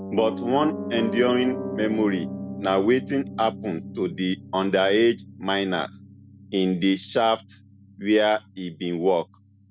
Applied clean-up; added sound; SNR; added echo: none; Piano; 11 dB; none.